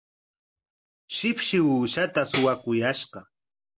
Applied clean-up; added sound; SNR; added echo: none; Tambourine; -3 dB; none.